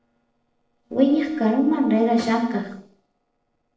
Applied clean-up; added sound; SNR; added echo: neural separator model SepFormer DNS4.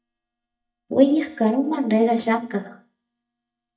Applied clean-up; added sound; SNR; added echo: neural mask model DeepFilterNet 3.